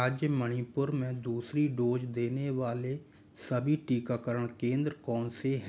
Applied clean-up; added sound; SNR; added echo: none; none; none; none.